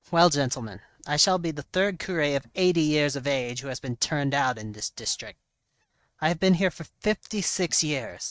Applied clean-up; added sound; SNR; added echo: neural mask model RNNoise.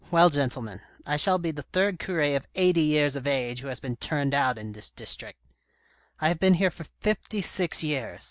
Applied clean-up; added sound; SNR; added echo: none; none; none; none.